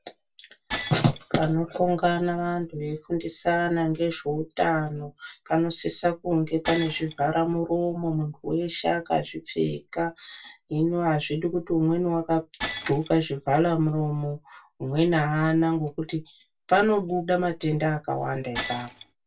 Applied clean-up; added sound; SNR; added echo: none; Shatter; 14 dB; reverberation time 0.2 s.